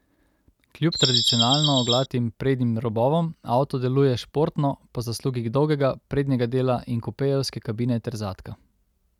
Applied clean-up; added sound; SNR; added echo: none; Bird vocalization, bird call, bird song; -1 dB; none.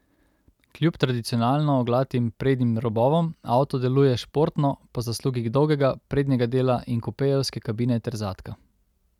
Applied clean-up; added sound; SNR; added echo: none; none; none; none.